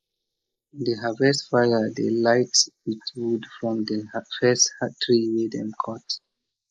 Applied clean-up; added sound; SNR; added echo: neural mask model Resemble Enhance denoiser.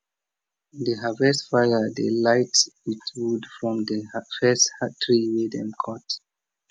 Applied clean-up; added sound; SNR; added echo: none; none; none; none.